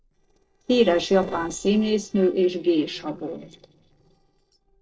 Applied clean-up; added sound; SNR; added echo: neural separator model SepFormer DNS4.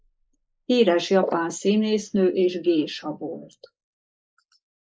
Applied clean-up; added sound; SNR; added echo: neural mask model Resemble Enhance denoiser.